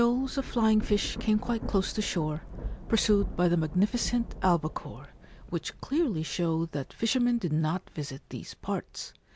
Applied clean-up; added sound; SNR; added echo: none; Thunder / Rain; 11 dB; none.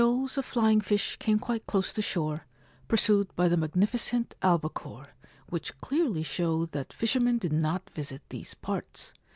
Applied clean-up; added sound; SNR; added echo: none; none; none; none.